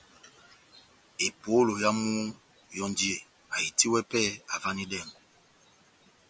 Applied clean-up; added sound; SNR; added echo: none; none; none; none.